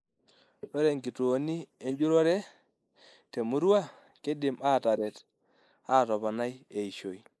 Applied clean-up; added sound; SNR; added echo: neural mask model Resemble Enhance denoiser.